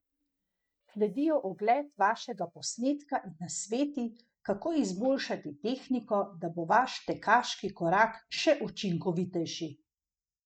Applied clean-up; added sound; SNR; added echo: neural mask model DeepFilterNet 3.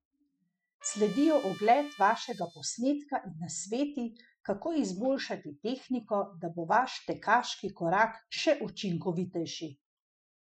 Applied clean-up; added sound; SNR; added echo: classical method Wiener filter.